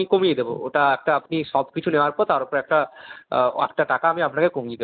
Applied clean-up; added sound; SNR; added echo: none; none; none; none.